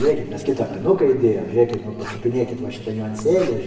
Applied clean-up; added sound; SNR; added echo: none; Writing; 16 dB; reverberation time 1.0 s.